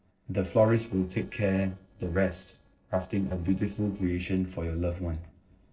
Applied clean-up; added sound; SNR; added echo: neural separator model SepFormer DNS4.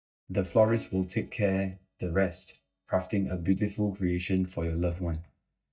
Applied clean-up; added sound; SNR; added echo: neural mask model DeepFilterNet 3.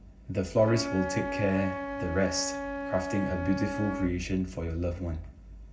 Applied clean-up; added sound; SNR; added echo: none; Wind instrument, woodwind instrument; 6 dB; reverberation time 0.4 s.